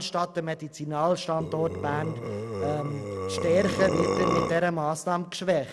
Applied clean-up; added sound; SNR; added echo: none; Burping, eructation; 2 dB; none.